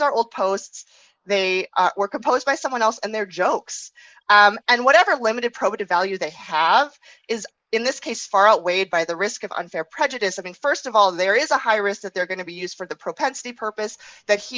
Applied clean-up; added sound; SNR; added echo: neural mask model Resemble Enhance denoiser.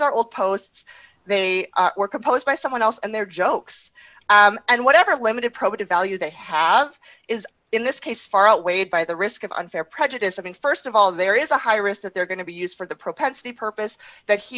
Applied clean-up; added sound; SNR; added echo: none; none; none; none.